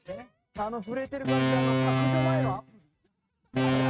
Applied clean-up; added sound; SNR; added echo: neural mask model RNNoise.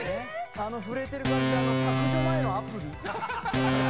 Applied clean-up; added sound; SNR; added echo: none; Organ; -4 dB; none.